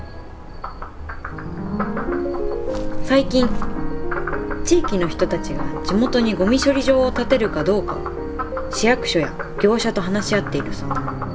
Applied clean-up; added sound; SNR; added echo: none; Frog; 5 dB; none.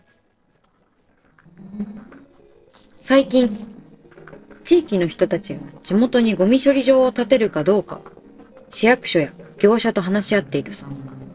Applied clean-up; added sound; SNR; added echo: neural separator model SepFormer DNS4.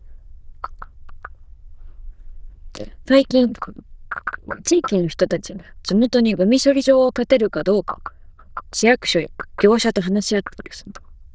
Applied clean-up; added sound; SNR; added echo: neural diffusion model UNIVERSE++.